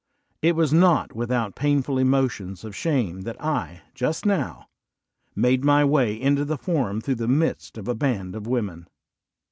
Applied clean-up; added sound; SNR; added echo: none; none; none; none.